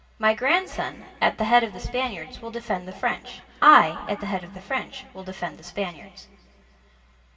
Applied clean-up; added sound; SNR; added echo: none; none; none; reverberation time 2.1 s.